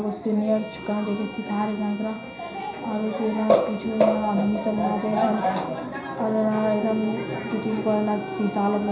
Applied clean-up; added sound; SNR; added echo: none; Bowed string instrument; 20 dB; reverberation time 0.5 s.